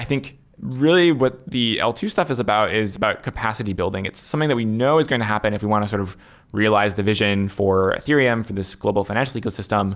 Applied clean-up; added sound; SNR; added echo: none; none; none; none.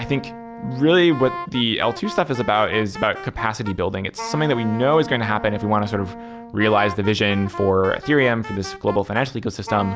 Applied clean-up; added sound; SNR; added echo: none; Wind instrument, woodwind instrument; 13 dB; none.